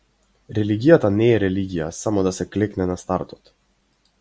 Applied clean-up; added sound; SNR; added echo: none; none; none; none.